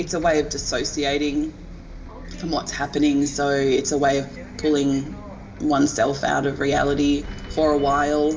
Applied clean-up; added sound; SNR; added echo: none; Bus; 14 dB; reverberation time 0.9 s.